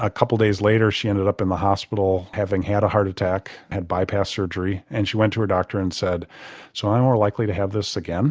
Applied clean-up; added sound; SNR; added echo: none; none; none; none.